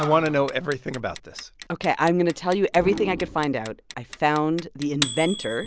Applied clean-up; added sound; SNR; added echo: none; Clock + Animal; 12 dB; none.